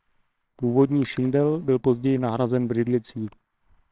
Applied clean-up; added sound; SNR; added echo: neural separator model SepFormer WHAMR!.